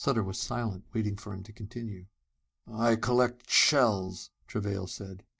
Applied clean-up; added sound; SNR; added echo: neural mask model DeepFilterNet 3.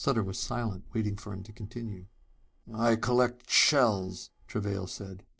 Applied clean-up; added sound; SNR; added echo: neural separator model SepFormer DNS4.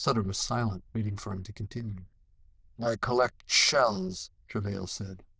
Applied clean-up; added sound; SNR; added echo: neural diffusion model UNIVERSE++.